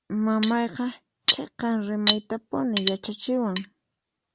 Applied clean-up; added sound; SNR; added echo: none; Cutlery, silverware; 0 dB; none.